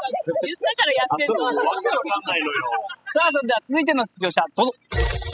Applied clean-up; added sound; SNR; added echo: classical method spectral subtraction.